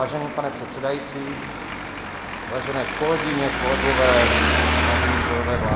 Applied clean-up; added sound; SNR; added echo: none; Traffic noise, roadway noise; -2 dB; reverberation time 0.9 s.